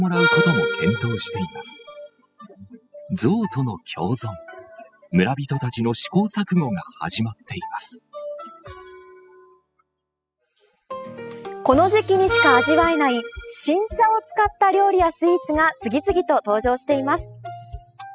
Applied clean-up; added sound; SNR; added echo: classical method spectral subtraction.